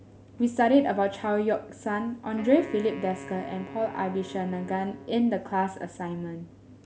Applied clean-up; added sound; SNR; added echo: none; Wind instrument, woodwind instrument; 16 dB; none.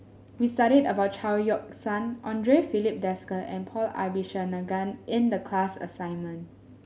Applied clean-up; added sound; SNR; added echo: none; none; none; none.